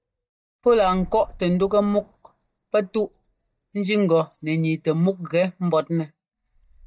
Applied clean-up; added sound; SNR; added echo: neural mask model DeepFilterNet 3.